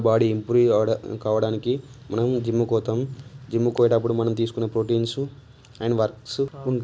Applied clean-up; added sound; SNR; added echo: none; none; none; none.